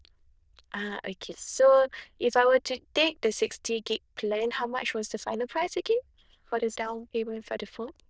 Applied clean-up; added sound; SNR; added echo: neural diffusion model UNIVERSE++.